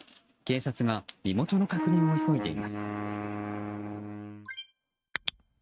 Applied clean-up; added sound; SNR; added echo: neural mask model RNNoise.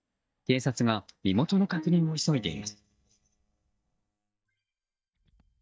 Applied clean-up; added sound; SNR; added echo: neural mask model DeepFilterNet 3.